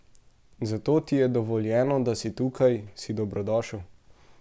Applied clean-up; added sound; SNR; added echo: none; none; none; none.